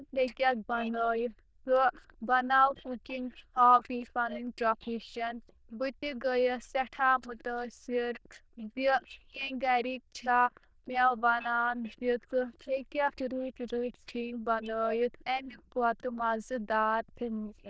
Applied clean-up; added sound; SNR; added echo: neural diffusion model UNIVERSE++.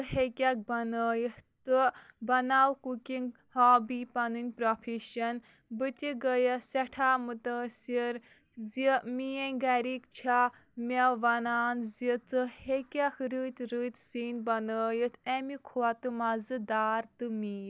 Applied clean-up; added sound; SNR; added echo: none; none; none; none.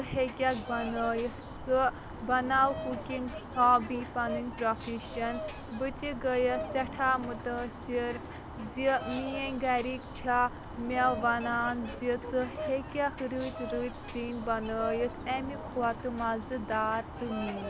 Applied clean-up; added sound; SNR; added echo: none; Bird + Bird vocalization, bird call, bird song; 8 dB; none.